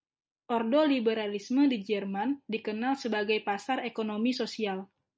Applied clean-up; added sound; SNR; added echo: none; none; none; none.